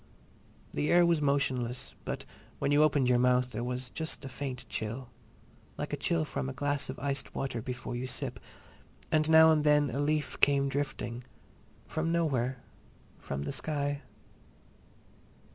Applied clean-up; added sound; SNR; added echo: none; none; none; none.